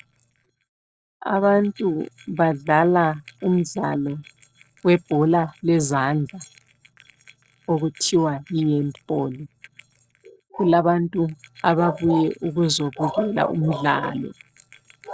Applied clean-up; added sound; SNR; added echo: neural separator model SepFormer DNS4.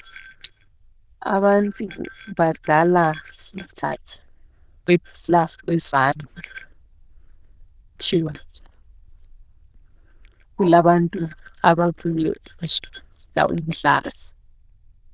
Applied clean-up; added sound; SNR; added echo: neural diffusion model UNIVERSE++.